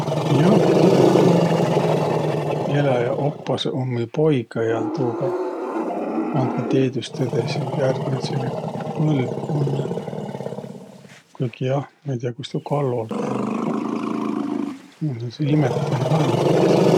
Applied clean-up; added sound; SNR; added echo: none; Growling; -2 dB; none.